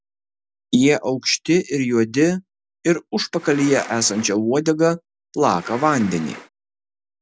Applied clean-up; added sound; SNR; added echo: none; Insect; 16 dB; none.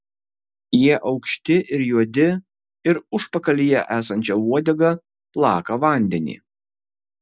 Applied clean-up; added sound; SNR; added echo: none; none; none; none.